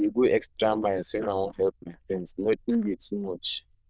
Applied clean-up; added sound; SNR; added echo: neural diffusion model UNIVERSE++.